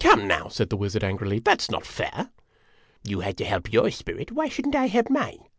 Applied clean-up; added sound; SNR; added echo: none; none; none; none.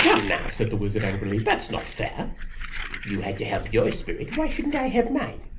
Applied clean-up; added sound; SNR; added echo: none; Crumpling, crinkling; 6 dB; reverberation time 0.3 s.